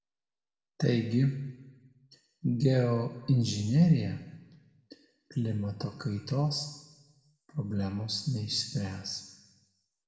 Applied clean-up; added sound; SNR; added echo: none; none; none; reverberation time 1.0 s.